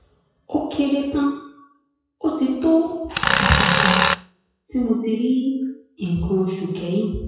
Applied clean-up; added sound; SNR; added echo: classical method WPE with log-MMSE.